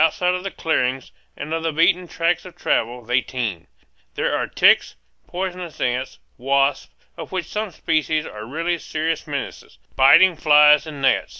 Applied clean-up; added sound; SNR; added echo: none; none; none; none.